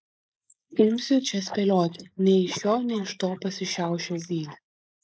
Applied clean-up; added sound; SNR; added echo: neural mask model Resemble Enhance denoiser.